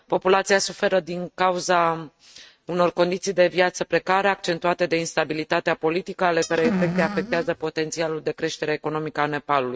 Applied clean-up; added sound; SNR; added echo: neural mask model RNNoise.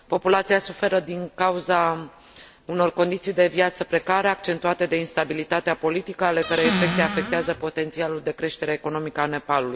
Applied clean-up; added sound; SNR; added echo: none; Squeak / Cupboard open or close; -1 dB; none.